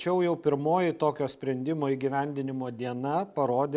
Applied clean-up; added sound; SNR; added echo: none; none; none; none.